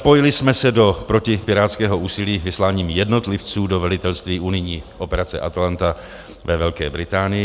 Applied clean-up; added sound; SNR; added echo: none; none; none; none.